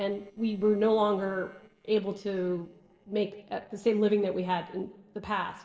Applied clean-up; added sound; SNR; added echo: neural separator model SepFormer DNS4.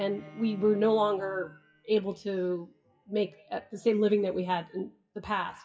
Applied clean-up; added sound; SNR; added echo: classical method WPE with log-MMSE.